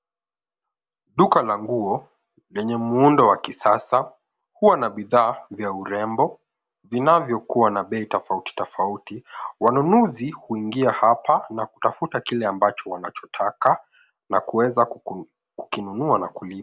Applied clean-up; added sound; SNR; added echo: none; none; none; none.